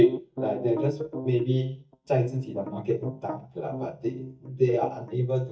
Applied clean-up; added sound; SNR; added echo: neural mask model DeepFilterNet 3.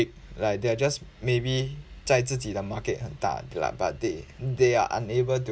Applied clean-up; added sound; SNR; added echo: none; none; none; none.